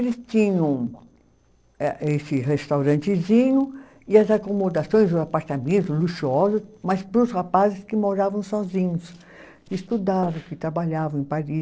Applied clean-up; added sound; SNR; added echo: neural separator model SepFormer DNS4.